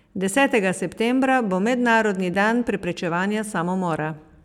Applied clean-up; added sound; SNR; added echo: none; none; none; none.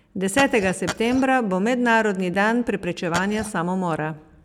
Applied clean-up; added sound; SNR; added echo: none; Glass; 10 dB; none.